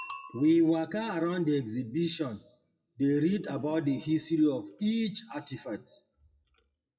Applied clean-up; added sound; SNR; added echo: classical method WPE with log-MMSE.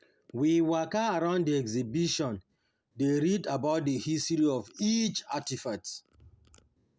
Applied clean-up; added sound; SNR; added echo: none; none; none; none.